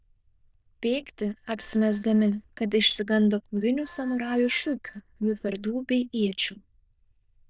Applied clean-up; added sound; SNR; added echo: neural diffusion model UNIVERSE++.